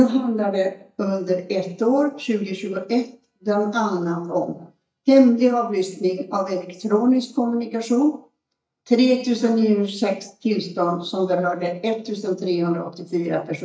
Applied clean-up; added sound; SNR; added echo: neural mask model DeepFilterNet 3.